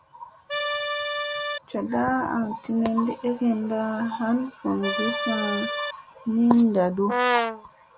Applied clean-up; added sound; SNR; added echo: none; Brass instrument + Accordion; 1 dB; none.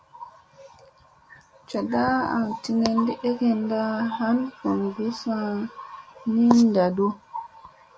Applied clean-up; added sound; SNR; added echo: none; none; none; none.